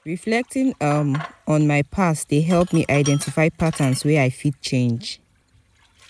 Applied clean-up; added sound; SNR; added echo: none; Sink (filling or washing); 19 dB; none.